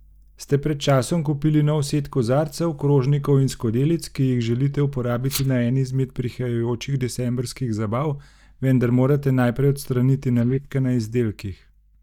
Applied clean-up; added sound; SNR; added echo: neural mask model DeepFilterNet 3.